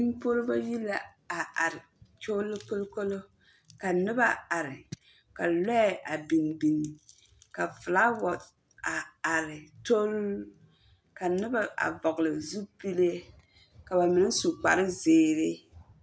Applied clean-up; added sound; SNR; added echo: none; none; none; none.